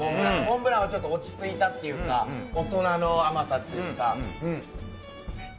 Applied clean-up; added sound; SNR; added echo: none; none; none; none.